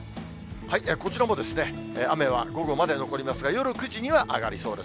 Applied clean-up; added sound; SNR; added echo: none; Wind instrument, woodwind instrument; 12 dB; none.